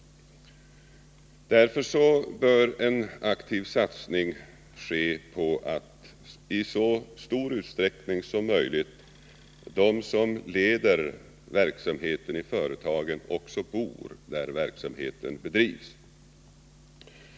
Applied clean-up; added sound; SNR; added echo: none; none; none; none.